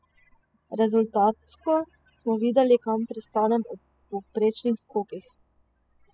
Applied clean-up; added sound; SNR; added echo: classical method spectral subtraction.